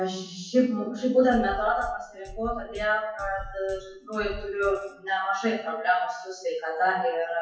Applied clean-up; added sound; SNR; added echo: classical method WPE with log-MMSE.